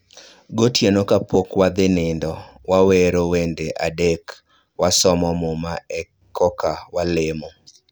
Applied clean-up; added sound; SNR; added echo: none; none; none; none.